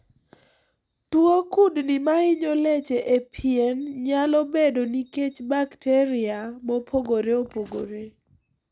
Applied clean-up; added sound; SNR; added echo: none; none; none; none.